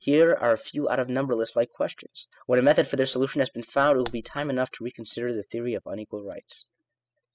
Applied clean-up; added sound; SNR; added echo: classical method spectral subtraction.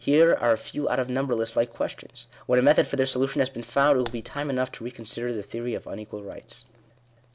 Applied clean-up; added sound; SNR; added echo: none; Raindrop; 5 dB; none.